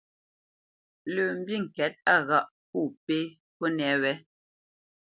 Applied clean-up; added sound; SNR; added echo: none; none; none; none.